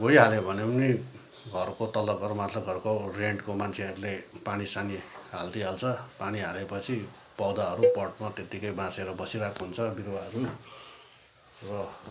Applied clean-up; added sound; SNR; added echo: none; Cowbell; 1 dB; none.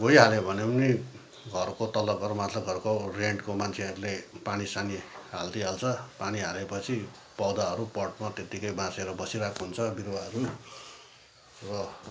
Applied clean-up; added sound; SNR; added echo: none; none; none; none.